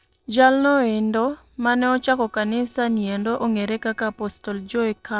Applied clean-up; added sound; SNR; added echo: neural separator model SepFormer DNS4.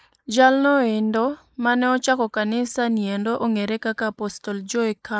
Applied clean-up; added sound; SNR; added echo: neural mask model Resemble Enhance denoiser.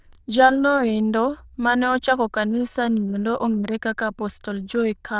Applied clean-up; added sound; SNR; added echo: neural diffusion model UNIVERSE++.